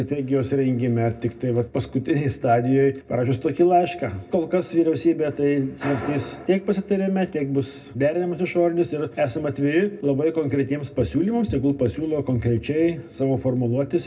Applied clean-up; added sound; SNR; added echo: none; none; none; reverberation time 0.2 s.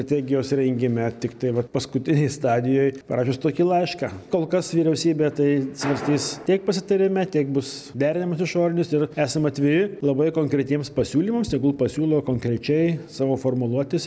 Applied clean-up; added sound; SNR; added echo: none; none; none; none.